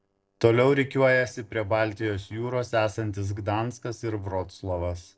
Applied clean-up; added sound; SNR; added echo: neural separator model SepFormer DNS4.